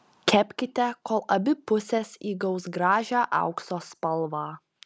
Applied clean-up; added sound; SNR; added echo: none; none; none; none.